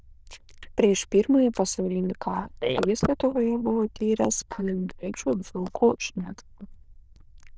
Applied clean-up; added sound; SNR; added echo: neural diffusion model UNIVERSE++.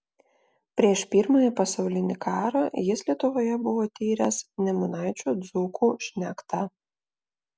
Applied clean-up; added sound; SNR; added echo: none; none; none; none.